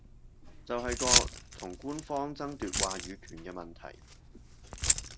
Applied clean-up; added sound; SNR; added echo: none; Keys jangling; -5 dB; none.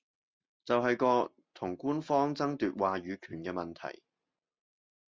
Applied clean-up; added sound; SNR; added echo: none; none; none; none.